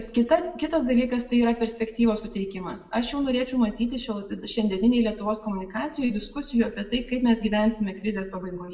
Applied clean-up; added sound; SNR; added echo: none; none; none; reverberation time 0.6 s.